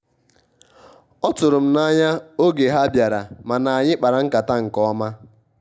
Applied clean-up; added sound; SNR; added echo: none; none; none; none.